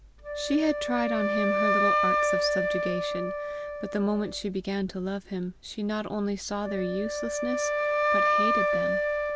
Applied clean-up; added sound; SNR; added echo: none; Wind instrument, woodwind instrument; -3 dB; none.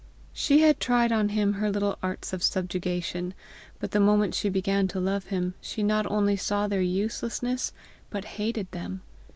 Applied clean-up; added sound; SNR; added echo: none; none; none; none.